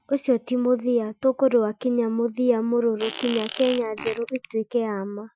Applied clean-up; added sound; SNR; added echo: classical method Wiener filter.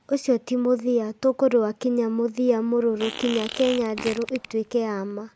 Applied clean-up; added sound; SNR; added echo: none; Fart; 12 dB; none.